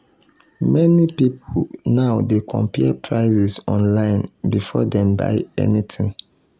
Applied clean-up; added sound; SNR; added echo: none; none; none; none.